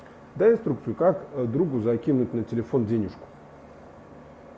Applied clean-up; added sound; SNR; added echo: none; none; none; none.